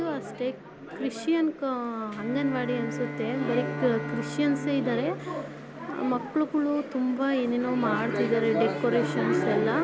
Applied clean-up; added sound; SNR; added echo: none; Bowed string instrument; 10 dB; none.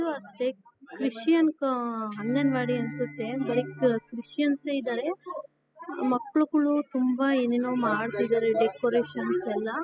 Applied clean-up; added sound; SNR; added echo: classical method spectral subtraction.